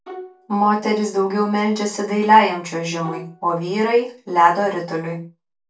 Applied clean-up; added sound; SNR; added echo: none; Bowed string instrument; 19 dB; reverberation time 0.2 s.